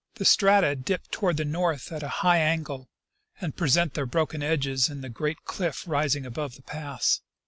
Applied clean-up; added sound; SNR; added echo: none; none; none; none.